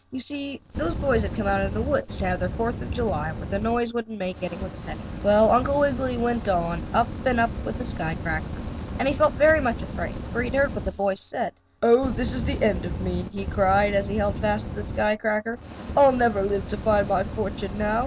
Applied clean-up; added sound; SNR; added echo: none; Fire; 7 dB; none.